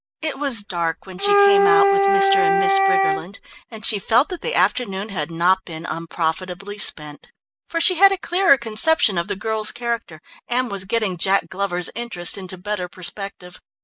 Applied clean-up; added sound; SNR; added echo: none; Wind instrument, woodwind instrument; -4 dB; none.